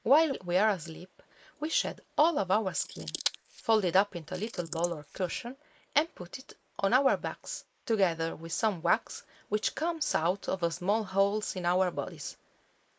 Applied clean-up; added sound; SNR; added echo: neural mask model Resemble Enhance denoiser.